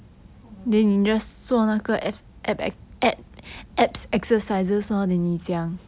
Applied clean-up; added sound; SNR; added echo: none; none; none; none.